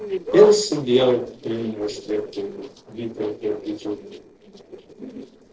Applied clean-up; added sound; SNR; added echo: neural separator model SepFormer DNS4.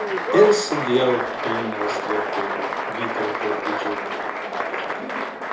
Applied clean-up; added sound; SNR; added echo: none; Applause; 1 dB; reverberation time 0.4 s.